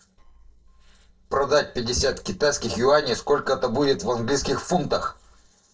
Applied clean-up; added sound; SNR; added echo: neural separator model SepFormer DNS4.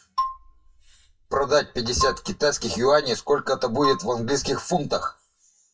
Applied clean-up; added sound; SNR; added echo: classical method WPE with log-MMSE.